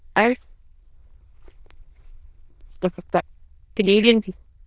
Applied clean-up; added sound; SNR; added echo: neural diffusion model UNIVERSE++.